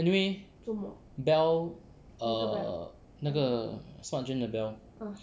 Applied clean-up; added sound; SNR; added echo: none; none; none; none.